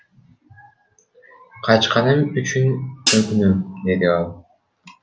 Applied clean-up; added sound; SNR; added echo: none; Hi-hat; 4 dB; none.